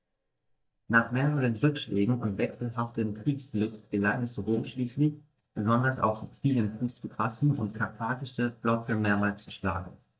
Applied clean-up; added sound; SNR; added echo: neural mask model DeepFilterNet 3.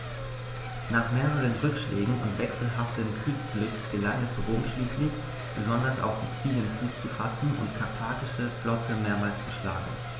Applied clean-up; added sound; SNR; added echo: none; Race car, auto racing / Accelerating, revving, vroom / Mechanisms; 13 dB; none.